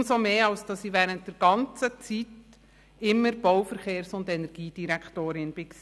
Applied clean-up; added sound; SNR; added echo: none; none; none; none.